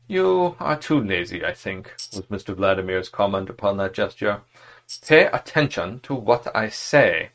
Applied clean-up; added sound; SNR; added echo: neural mask model RNNoise.